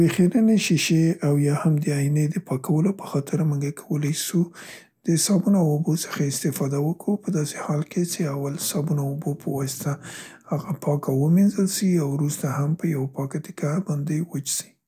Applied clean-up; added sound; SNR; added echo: none; none; none; none.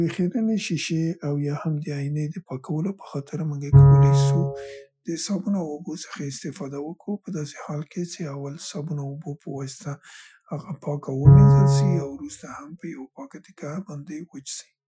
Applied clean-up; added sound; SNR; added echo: classical method Wiener filter.